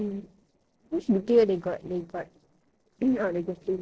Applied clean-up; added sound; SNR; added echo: neural separator model SepFormer DNS4.